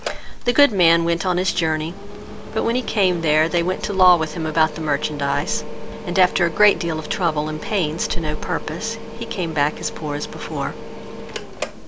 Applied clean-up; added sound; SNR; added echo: none; Mechanical fan; 12 dB; none.